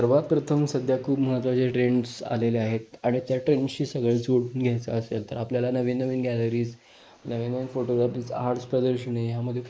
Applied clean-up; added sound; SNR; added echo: neural mask model Resemble Enhance denoiser.